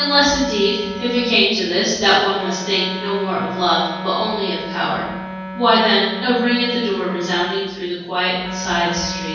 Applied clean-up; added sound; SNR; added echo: none; Wind instrument, woodwind instrument; 11 dB; reverberation time 1.3 s.